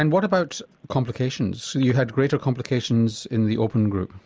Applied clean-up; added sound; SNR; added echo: none; none; none; none.